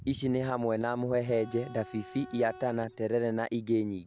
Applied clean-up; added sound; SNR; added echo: none; Bowed string instrument; 19 dB; none.